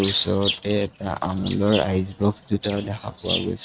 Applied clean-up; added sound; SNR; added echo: neural mask model RNNoise.